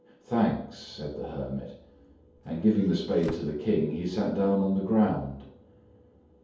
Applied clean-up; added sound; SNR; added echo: none; Squeak / Slam / Wood; 18 dB; reverberation time 0.7 s.